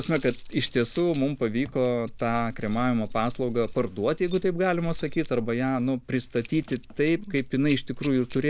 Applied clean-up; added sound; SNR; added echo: none; Keys jangling; 9 dB; none.